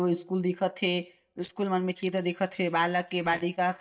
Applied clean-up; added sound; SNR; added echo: neural mask model DeepFilterNet 3.